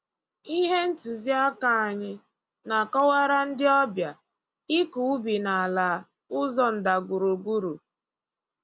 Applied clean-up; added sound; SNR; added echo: none; none; none; none.